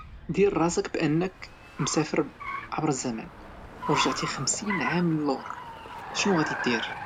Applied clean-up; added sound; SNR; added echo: none; Car; 8 dB; none.